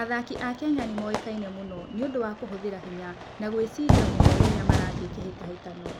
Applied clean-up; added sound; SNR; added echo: none; Fire / Fireworks; -4 dB; none.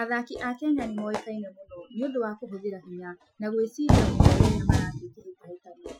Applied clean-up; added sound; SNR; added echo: classical method Wiener filter.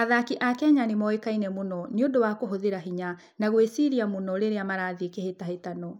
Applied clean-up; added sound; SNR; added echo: none; none; none; none.